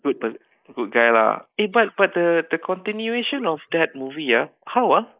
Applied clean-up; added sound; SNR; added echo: neural mask model Resemble Enhance denoiser.